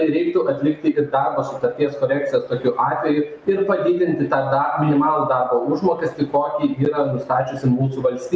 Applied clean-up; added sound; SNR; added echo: none; none; none; none.